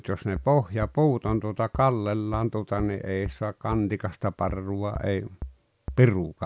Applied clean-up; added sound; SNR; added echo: none; Bass drum; 14 dB; none.